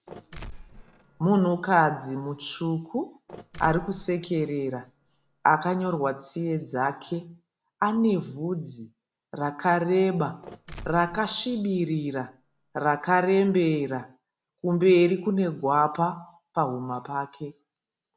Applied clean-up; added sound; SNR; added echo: none; Mechanisms; 19 dB; none.